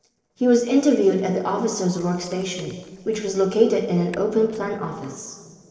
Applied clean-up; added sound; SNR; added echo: neural separator model SepFormer DNS4.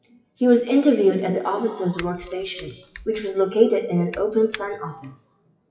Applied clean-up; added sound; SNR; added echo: classical method WPE with log-MMSE.